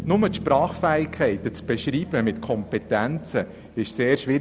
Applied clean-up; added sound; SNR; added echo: none; Bass guitar; 15 dB; none.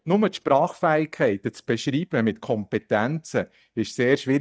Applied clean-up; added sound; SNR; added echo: neural mask model DeepFilterNet 3.